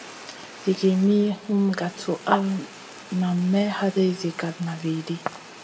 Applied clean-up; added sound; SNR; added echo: none; Fire; 18 dB; reverberation time 2.0 s.